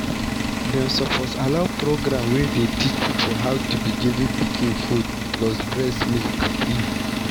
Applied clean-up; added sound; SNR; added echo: none; Engine; 1 dB; none.